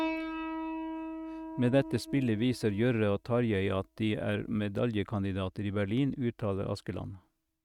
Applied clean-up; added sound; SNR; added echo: neural mask model RNNoise.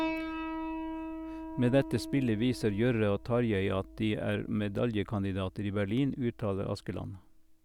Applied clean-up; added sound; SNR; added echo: none; Piano; 10 dB; none.